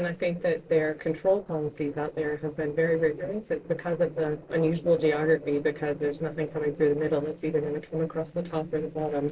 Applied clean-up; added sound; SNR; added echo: neural separator model SepFormer DNS4.